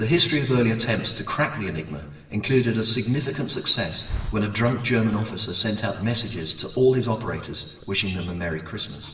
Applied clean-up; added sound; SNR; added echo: none; Hiss; 17 dB; reverberation time 1.1 s.